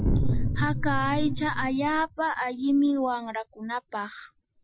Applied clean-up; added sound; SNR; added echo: classical method Wiener filter.